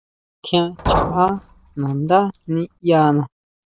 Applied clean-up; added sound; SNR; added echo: none; Liquid; 6 dB; none.